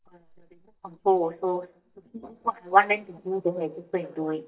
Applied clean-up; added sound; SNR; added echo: neural mask model DeepFilterNet 3.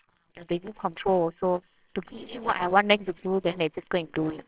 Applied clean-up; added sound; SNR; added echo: neural separator model SepFormer WHAMR!.